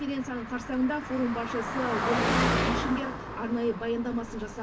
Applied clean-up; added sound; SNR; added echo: none; Car passing by; 1 dB; reverberation time 0.2 s.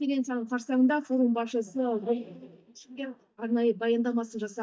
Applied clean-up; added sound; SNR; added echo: neural mask model DeepFilterNet 3.